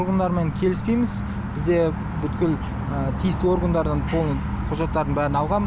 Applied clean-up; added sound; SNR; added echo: none; none; none; none.